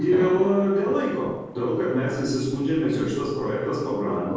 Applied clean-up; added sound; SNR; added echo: neural separator model SepFormer DNS4.